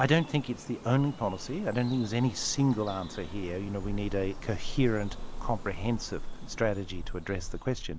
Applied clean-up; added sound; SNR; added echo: none; Bird vocalization, bird call, bird song; 7 dB; none.